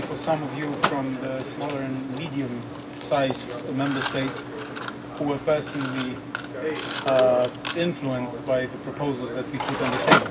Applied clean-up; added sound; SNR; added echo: none; Mechanisms; 2 dB; reverberation time 0.4 s.